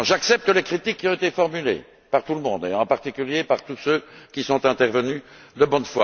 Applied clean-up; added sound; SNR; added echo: none; none; none; none.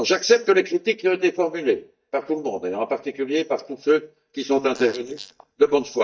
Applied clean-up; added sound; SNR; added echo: neural mask model DeepFilterNet 3.